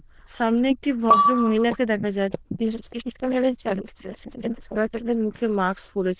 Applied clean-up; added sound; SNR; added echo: neural diffusion model UNIVERSE++.